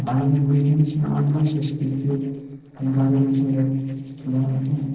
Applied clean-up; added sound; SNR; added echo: neural separator model SepFormer DNS4.